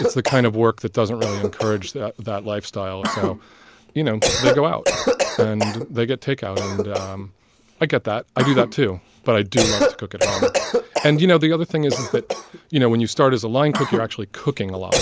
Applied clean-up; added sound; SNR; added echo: none; Cough; 4 dB; none.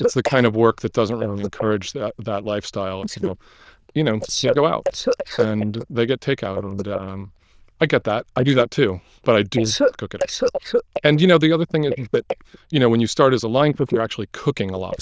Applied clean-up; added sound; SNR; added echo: neural diffusion model UNIVERSE++.